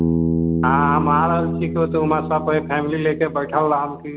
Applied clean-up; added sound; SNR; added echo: none; Bass guitar; 2 dB; none.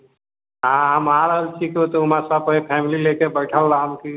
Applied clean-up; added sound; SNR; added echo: none; none; none; none.